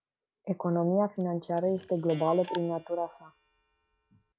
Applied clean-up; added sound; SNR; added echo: none; Clock; 16 dB; none.